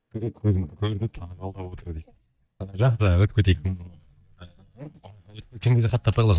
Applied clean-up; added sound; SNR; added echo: neural mask model DeepFilterNet 3.